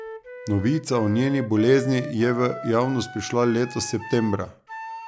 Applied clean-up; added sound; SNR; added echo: none; Wind instrument, woodwind instrument; 14 dB; none.